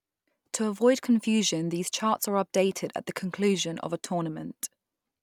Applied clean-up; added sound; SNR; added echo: none; none; none; none.